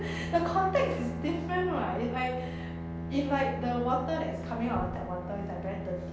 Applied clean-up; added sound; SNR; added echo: none; Bowed string instrument; 5 dB; none.